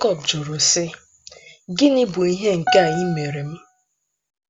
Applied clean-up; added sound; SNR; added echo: none; Piano; 6 dB; none.